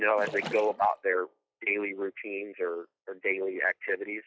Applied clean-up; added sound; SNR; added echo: classical method log-MMSE.